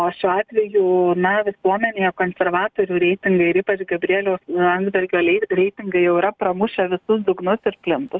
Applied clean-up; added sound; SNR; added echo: none; none; none; none.